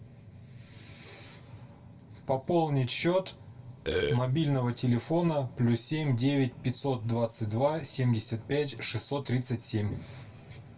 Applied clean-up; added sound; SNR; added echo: none; Burping, eructation; -2 dB; reverberation time 0.1 s.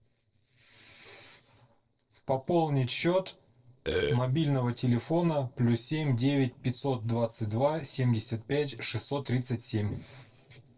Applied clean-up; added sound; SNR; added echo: neural separator model SepFormer DNS4.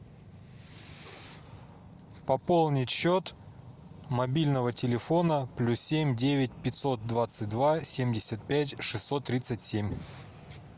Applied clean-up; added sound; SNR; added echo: none; none; none; none.